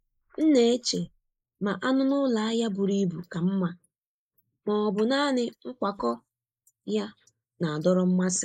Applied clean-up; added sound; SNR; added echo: neural mask model Resemble Enhance denoiser.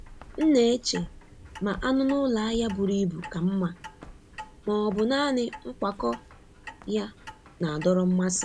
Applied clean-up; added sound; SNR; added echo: none; Clock + Walk, footsteps; 17 dB; none.